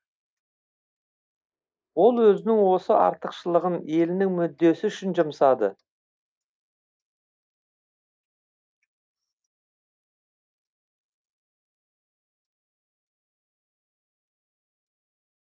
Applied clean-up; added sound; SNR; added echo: neural mask model Resemble Enhance denoiser.